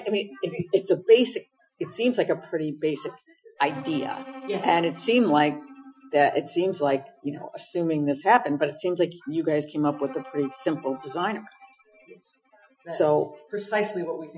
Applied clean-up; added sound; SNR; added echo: classical method Wiener filter.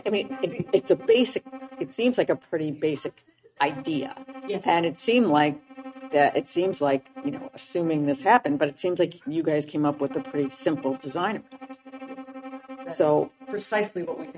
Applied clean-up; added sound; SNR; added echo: neural mask model RNNoise.